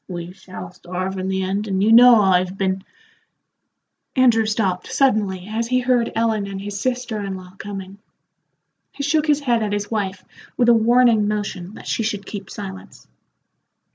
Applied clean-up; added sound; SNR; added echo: none; none; none; none.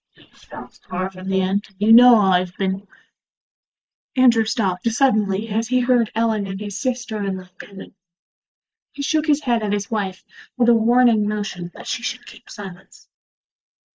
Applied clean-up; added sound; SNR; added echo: neural mask model Resemble Enhance denoiser.